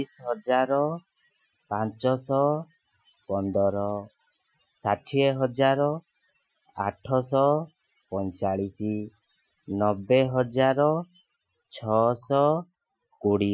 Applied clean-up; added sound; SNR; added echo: classical method Wiener filter.